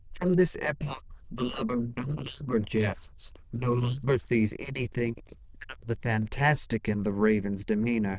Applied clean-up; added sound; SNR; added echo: neural diffusion model UNIVERSE++.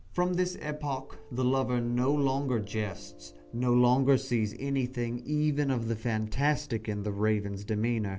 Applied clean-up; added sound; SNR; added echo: none; Piano; 20 dB; none.